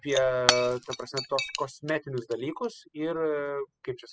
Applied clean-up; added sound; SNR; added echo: classical method spectral subtraction.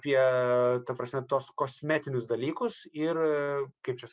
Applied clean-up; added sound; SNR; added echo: none; none; none; none.